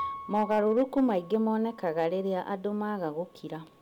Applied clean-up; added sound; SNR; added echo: none; Piano; 16 dB; none.